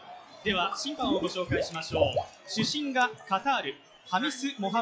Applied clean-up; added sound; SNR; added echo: classical method log-MMSE.